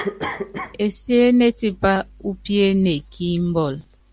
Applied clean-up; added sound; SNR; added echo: none; Cough; 15 dB; none.